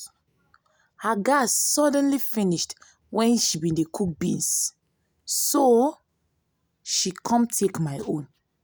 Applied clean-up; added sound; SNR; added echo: none; none; none; none.